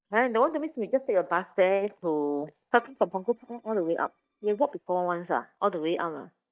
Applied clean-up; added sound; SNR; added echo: neural mask model DeepFilterNet 3.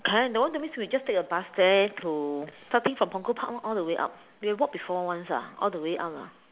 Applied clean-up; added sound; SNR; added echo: none; none; none; none.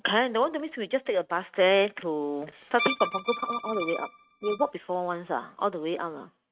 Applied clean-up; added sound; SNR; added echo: neural mask model RNNoise.